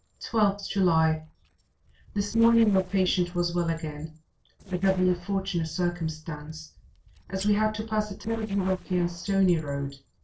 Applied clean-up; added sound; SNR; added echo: neural separator model SepFormer DNS4.